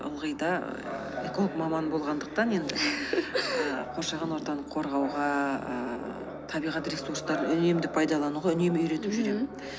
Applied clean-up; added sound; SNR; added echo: none; none; none; none.